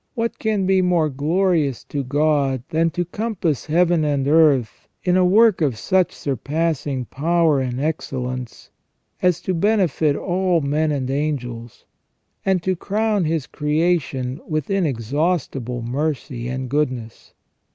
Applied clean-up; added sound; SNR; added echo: none; none; none; none.